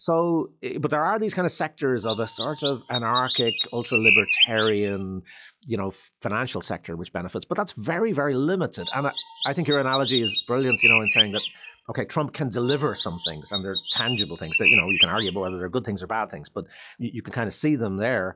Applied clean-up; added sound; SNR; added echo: classical method log-MMSE.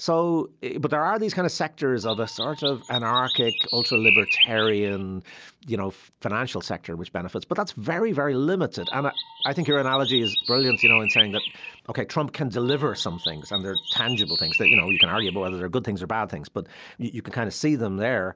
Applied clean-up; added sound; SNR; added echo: none; Chirp, tweet; -2 dB; none.